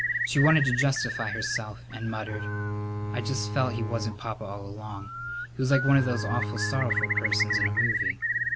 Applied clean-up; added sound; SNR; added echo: none; Bowed string instrument + Bird; 1 dB; none.